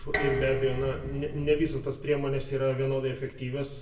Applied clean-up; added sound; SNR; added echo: none; Dishes, pots, and pans; 6 dB; reverberation time 0.7 s.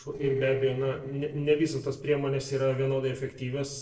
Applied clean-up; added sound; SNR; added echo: neural separator model SepFormer DNS4.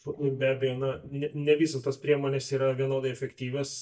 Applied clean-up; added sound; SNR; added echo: neural mask model DeepFilterNet 3.